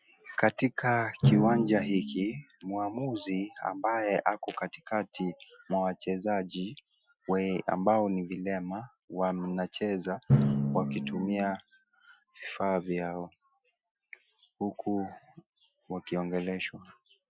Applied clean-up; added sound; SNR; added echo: classical method Wiener filter.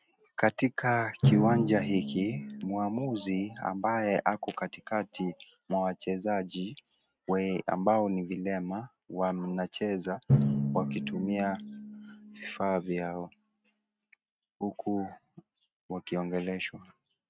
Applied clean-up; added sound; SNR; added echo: neural mask model RNNoise.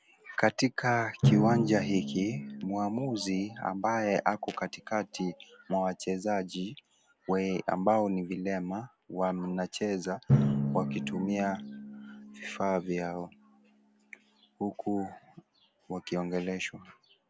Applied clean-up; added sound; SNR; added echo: none; Drum; 4 dB; none.